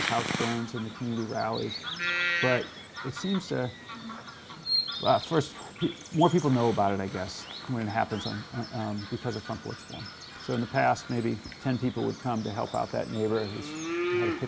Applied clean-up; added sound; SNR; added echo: none; Bird vocalization, bird call, bird song; 6 dB; none.